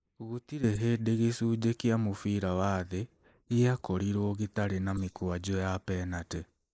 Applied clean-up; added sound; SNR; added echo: neural mask model Resemble Enhance denoiser.